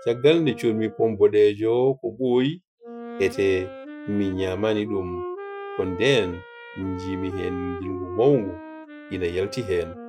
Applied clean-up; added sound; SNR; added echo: classical method Wiener filter.